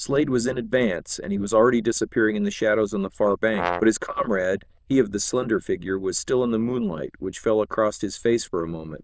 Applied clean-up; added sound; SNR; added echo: neural diffusion model UNIVERSE++.